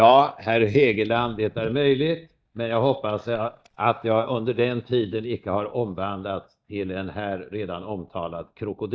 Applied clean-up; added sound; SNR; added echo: neural mask model DeepFilterNet 3.